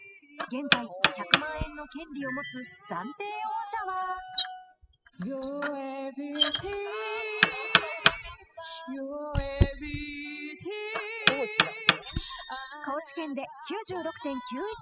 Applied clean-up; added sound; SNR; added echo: classical method spectral subtraction.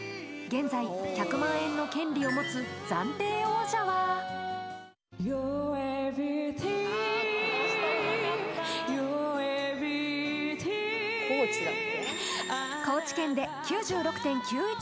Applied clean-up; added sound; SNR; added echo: none; none; none; none.